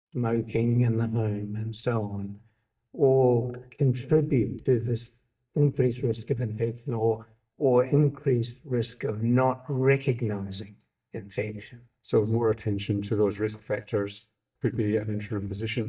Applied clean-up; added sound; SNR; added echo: neural mask model DeepFilterNet 3.